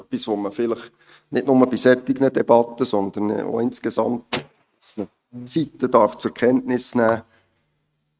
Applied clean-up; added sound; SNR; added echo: neural mask model RNNoise.